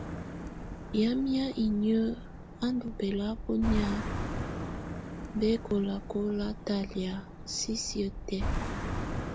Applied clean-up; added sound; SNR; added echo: none; Car passing by; 5 dB; none.